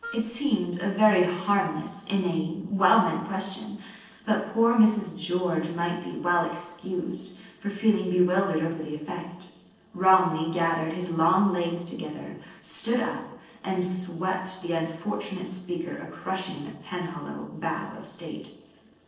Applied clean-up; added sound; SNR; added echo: neural separator model SepFormer DNS4.